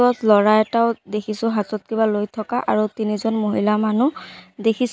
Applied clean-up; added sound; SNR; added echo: none; none; none; none.